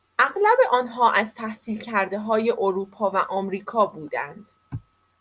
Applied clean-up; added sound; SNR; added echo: none; none; none; none.